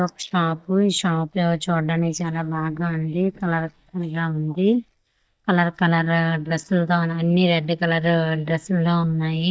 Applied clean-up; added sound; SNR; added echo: neural mask model DeepFilterNet 3.